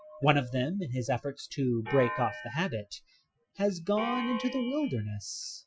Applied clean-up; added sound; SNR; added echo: classical method Wiener filter.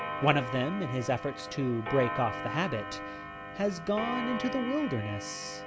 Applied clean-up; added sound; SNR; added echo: none; Clock; 6 dB; none.